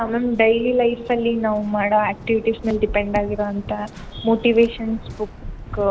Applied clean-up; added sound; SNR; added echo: none; Waves, surf; 14 dB; none.